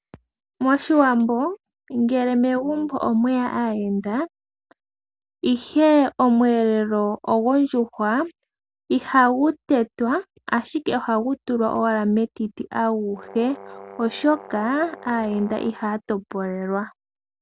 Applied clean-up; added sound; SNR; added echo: none; Brass instrument; 19 dB; none.